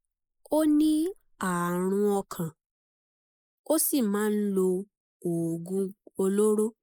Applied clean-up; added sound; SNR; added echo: neural mask model Resemble Enhance denoiser.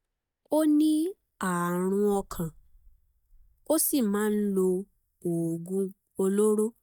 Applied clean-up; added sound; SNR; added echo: neural mask model DeepFilterNet 3.